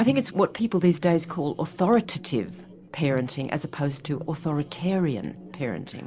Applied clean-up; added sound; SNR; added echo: neural separator model SepFormer DNS4.